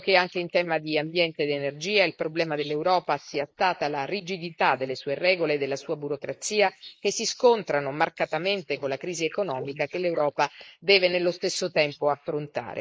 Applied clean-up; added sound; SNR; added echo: neural mask model Resemble Enhance denoiser.